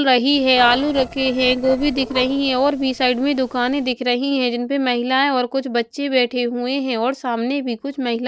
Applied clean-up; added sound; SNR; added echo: neural separator model SepFormer DNS4.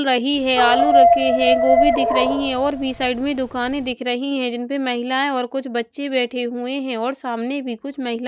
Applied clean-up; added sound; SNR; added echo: none; Dog; -3 dB; none.